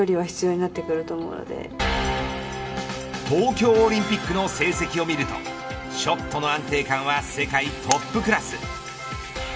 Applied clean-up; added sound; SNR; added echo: none; Electric guitar; 16 dB; reverberation time 0.5 s.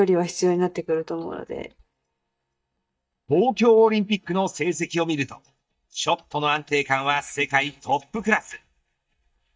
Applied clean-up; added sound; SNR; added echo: neural mask model DeepFilterNet 3.